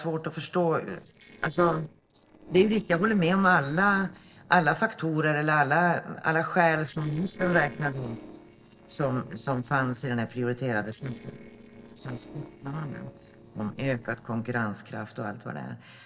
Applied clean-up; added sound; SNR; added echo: neural separator model SepFormer DNS4.